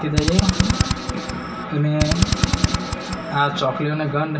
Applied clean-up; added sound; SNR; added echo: none; Drill; -1 dB; reverberation time 0.2 s.